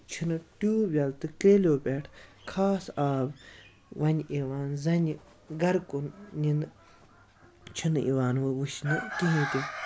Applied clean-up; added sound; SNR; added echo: none; none; none; none.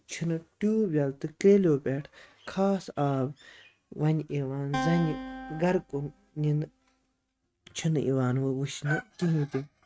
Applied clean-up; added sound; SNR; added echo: neural mask model RNNoise.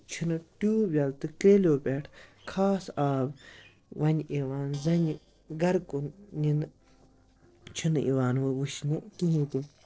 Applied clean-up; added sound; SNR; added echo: neural separator model SepFormer DNS4.